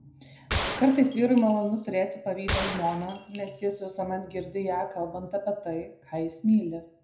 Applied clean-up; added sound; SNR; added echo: none; Gunshot, gunfire; 6 dB; reverberation time 0.5 s.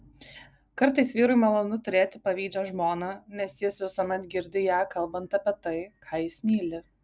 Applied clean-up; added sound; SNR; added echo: none; none; none; none.